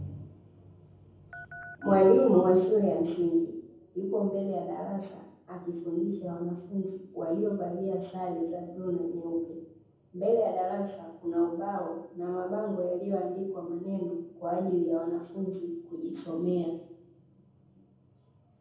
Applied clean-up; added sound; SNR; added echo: none; Telephone; 15 dB; reverberation time 0.9 s.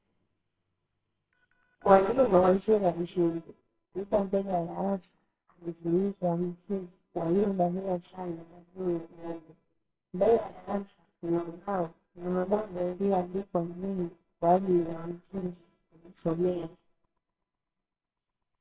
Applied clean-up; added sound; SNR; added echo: neural separator model SepFormer WHAMR!.